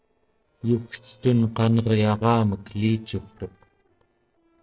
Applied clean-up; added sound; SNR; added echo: neural separator model SepFormer DNS4.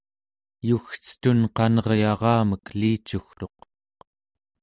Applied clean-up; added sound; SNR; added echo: none; none; none; none.